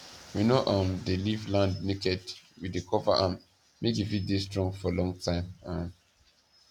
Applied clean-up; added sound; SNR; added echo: none; none; none; none.